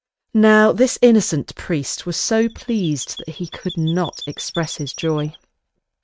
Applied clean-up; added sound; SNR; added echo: neural mask model RNNoise.